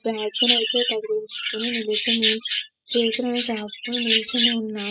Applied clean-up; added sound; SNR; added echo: classical method spectral subtraction.